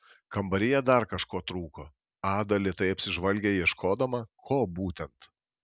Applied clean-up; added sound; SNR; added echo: none; none; none; none.